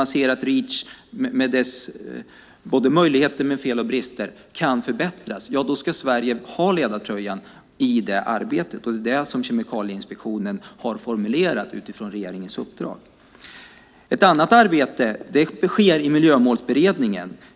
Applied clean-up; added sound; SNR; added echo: none; none; none; none.